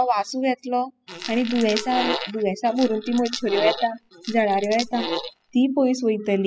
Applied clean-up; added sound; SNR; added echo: classical method spectral subtraction.